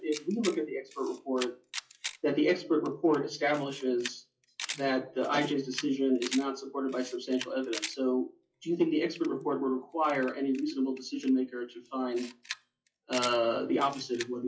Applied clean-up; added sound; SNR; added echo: classical method WPE with log-MMSE.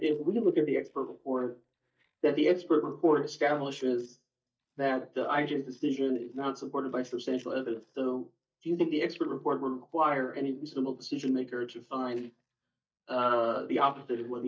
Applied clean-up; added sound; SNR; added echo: neural mask model DeepFilterNet 3.